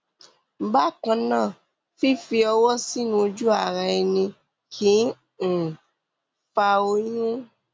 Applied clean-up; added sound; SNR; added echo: none; none; none; none.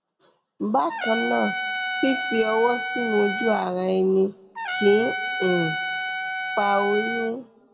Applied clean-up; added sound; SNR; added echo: none; Trumpet; 4 dB; reverberation time 1.2 s.